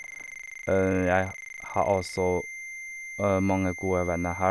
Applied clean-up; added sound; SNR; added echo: none; Ringtone; 12 dB; none.